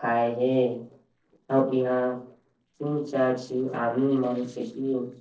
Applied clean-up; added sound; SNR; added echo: neural separator model SepFormer DNS4.